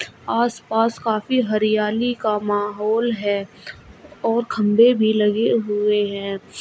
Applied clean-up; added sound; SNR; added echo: none; none; none; none.